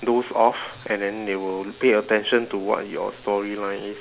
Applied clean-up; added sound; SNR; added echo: none; none; none; none.